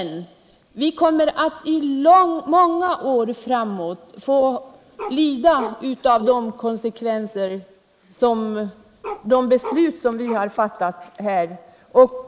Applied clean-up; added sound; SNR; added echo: neural mask model Resemble Enhance denoiser.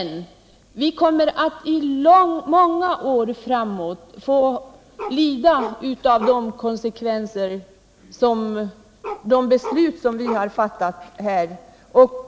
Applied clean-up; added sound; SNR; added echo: none; Bark; 13 dB; none.